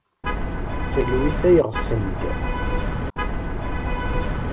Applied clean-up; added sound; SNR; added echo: none; Vehicle horn, car horn, honking; -2 dB; none.